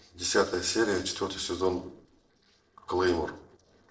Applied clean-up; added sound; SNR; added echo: neural separator model SepFormer DNS4.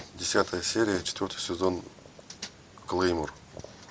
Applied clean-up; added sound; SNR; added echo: none; none; none; none.